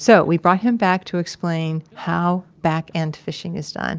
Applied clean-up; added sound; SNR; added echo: none; none; none; none.